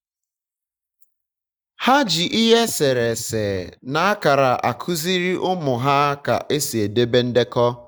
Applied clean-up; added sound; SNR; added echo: neural mask model Resemble Enhance denoiser.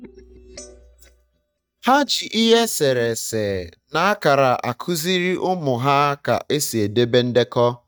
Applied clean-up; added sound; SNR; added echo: neural mask model DeepFilterNet 3.